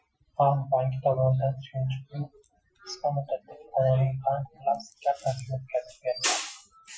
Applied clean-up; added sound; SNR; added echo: classical method Wiener filter.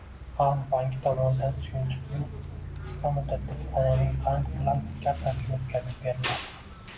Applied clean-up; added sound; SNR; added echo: none; Bus; 6 dB; none.